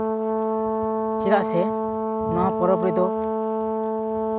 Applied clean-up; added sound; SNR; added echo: none; Brass instrument; -3 dB; none.